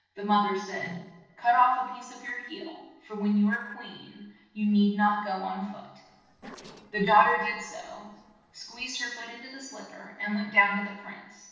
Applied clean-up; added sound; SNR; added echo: neural separator model SepFormer DNS4.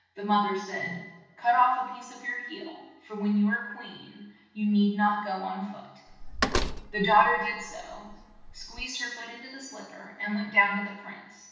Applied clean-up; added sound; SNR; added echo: none; Slam; 5 dB; reverberation time 0.9 s.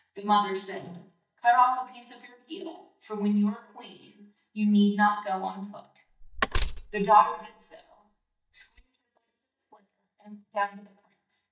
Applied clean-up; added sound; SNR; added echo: neural mask model DeepFilterNet 3.